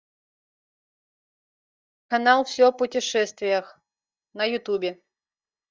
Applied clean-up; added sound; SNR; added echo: neural mask model DeepFilterNet 3.